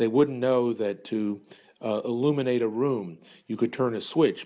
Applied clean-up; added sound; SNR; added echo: none; none; none; none.